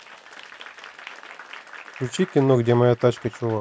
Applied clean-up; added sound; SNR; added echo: none; Applause / Crowd; 18 dB; none.